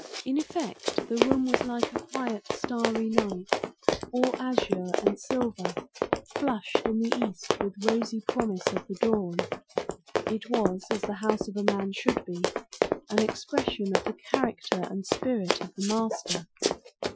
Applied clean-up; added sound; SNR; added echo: classical method Wiener filter.